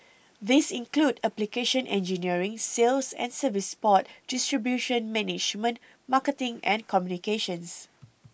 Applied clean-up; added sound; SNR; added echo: none; none; none; none.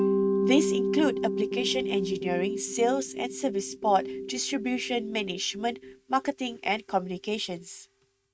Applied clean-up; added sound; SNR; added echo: neural mask model RNNoise.